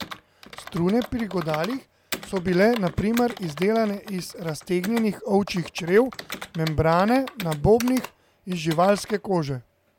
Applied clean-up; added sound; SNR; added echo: none; Computer keyboard; 15 dB; none.